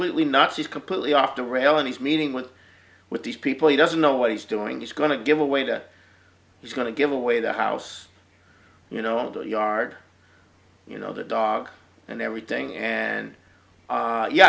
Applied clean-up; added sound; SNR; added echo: none; none; none; none.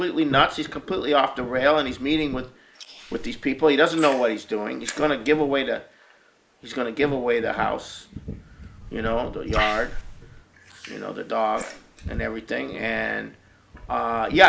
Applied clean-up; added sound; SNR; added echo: neural mask model Resemble Enhance denoiser.